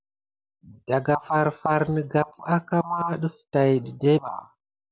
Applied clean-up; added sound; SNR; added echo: none; none; none; none.